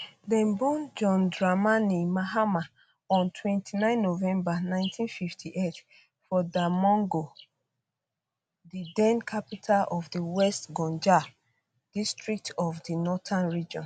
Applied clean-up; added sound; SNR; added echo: none; none; none; none.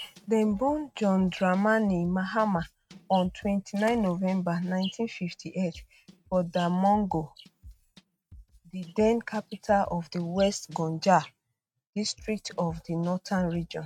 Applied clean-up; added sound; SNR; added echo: neural mask model RNNoise.